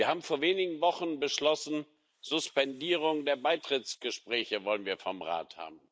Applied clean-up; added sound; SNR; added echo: neural mask model Resemble Enhance denoiser.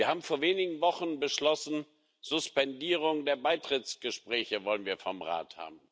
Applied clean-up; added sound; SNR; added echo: none; none; none; none.